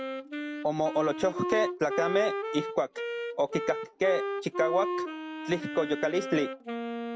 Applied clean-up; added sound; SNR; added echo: none; Wind instrument, woodwind instrument; 4 dB; none.